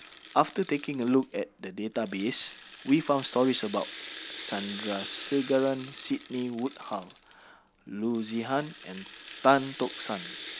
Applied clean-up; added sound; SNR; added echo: none; Rattle (instrument); 12 dB; none.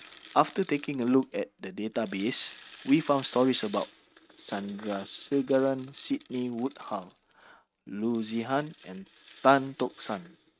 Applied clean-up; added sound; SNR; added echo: neural mask model RNNoise.